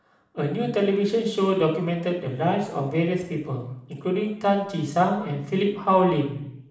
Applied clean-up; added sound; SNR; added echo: none; none; none; reverberation time 0.7 s.